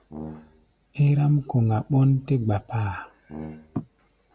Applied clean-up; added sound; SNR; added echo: none; Brass instrument; 16 dB; none.